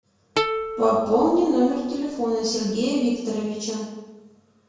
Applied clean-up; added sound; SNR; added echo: none; Plucked string instrument; 8 dB; reverberation time 1.0 s.